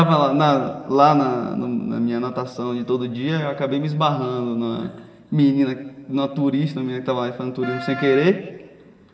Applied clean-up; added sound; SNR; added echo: none; Wind instrument, woodwind instrument; 12 dB; reverberation time 1.3 s.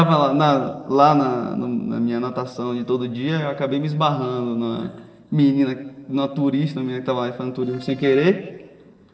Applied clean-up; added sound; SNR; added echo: neural separator model SepFormer DNS4.